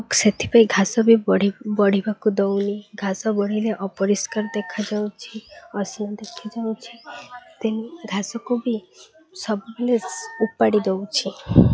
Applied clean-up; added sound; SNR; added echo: classical method log-MMSE.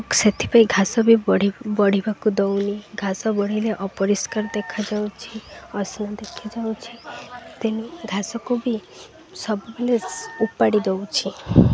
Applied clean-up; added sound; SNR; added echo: none; Wind instrument, woodwind instrument; 20 dB; none.